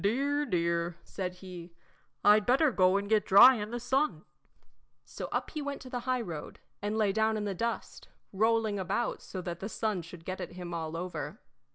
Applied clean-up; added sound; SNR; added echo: none; none; none; none.